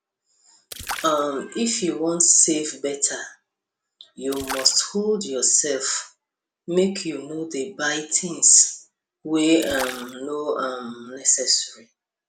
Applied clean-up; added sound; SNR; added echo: none; Splash, splatter; 15 dB; none.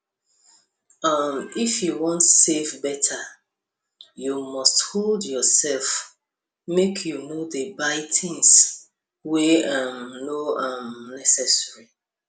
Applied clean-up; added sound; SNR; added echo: none; none; none; none.